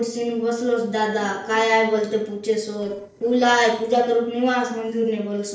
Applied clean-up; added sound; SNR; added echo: neural separator model SepFormer DNS4.